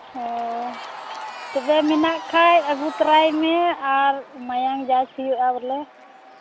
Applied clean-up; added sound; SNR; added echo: none; Crowd / Cheering; 15 dB; none.